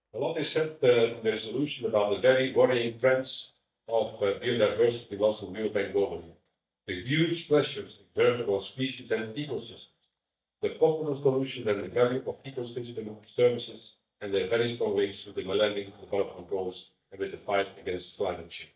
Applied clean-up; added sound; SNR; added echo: neural mask model DeepFilterNet 3.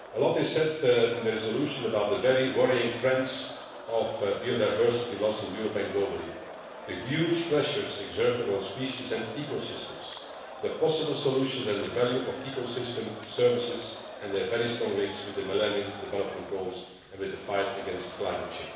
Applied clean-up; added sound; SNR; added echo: none; Crowd; 14 dB; reverberation time 1.1 s.